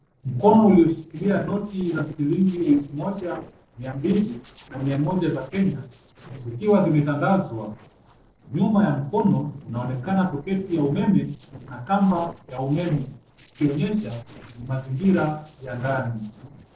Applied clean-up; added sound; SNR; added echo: neural separator model SepFormer DNS4.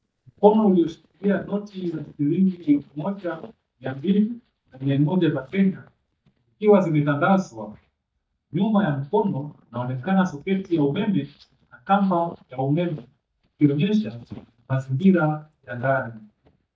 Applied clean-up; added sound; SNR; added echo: neural mask model DeepFilterNet 3.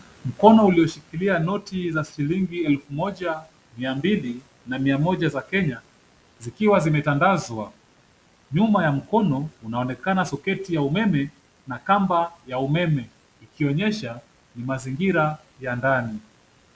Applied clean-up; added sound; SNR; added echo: none; none; none; none.